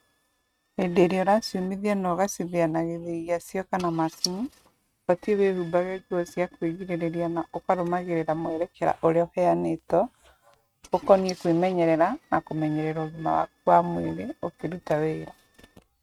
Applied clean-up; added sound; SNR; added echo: neural mask model RNNoise.